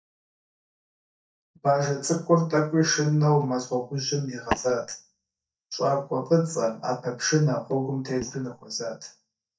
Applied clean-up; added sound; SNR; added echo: neural mask model DeepFilterNet 3.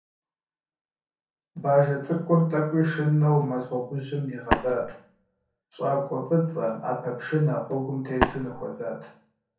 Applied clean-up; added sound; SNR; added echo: none; Tap; -1 dB; reverberation time 0.5 s.